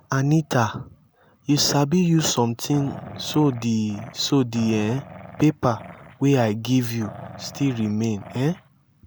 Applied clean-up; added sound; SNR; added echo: none; Growling; 17 dB; none.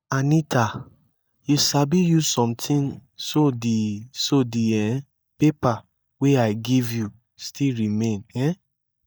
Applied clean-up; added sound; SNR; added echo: neural mask model DeepFilterNet 3.